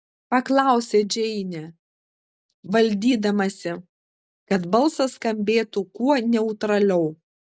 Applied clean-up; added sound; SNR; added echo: none; none; none; none.